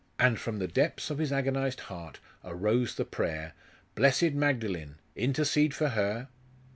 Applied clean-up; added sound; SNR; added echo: none; none; none; none.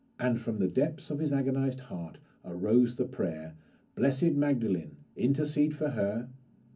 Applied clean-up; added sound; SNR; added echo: none; none; none; reverberation time 0.4 s.